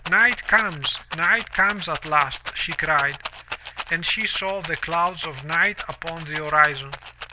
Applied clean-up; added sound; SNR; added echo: none; Rattle; 13 dB; none.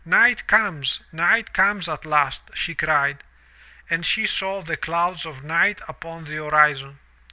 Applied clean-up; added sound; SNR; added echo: none; none; none; none.